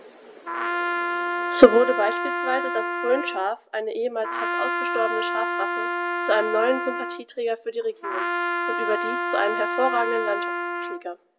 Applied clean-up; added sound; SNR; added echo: none; Trumpet; 2 dB; none.